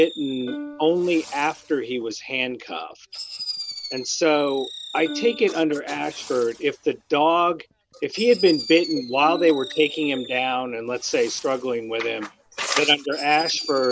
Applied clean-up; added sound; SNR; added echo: none; Fireworks + Plucked string instrument; 14 dB; none.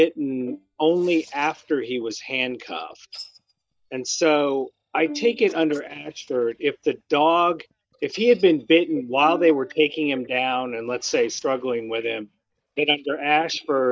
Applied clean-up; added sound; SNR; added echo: neural mask model DeepFilterNet 3.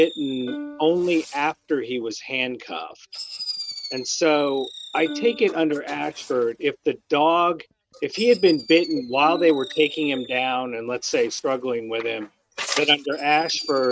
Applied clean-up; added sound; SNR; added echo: neural mask model RNNoise.